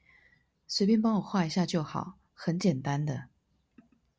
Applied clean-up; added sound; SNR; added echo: none; none; none; none.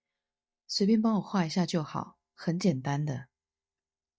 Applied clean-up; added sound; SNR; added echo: neural mask model DeepFilterNet 3.